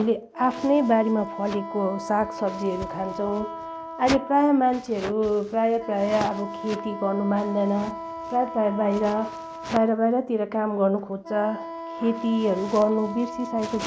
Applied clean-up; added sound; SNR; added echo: none; Wind instrument, woodwind instrument; 12 dB; none.